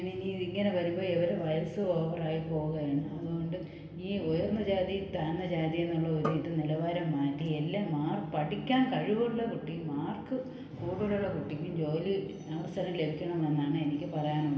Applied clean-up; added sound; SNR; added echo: none; Drum; 11 dB; reverberation time 0.8 s.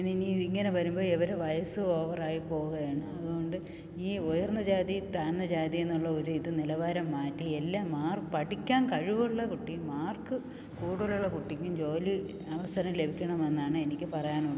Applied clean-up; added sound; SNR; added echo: none; none; none; none.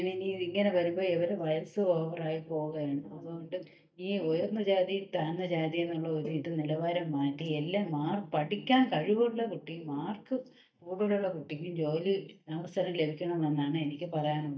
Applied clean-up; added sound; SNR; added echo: neural mask model DeepFilterNet 3.